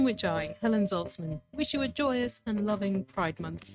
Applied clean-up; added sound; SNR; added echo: neural mask model RNNoise.